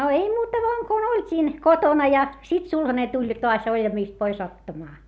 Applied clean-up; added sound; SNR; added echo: none; none; none; none.